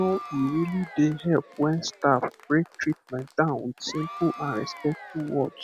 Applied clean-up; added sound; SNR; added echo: none; Applause / Crowd / Cheering; 16 dB; none.